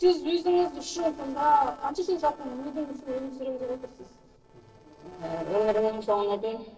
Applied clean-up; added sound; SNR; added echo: neural separator model SepFormer DNS4.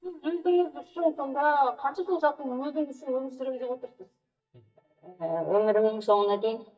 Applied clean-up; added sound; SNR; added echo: neural mask model DeepFilterNet 3.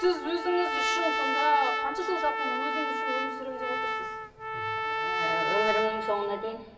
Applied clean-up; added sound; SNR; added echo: none; Trumpet; -1 dB; reverberation time 1.9 s.